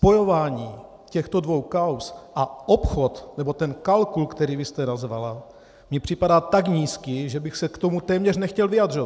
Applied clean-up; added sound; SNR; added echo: none; none; none; none.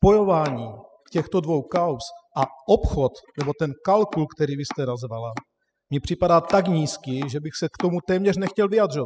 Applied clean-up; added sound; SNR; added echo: classical method spectral subtraction.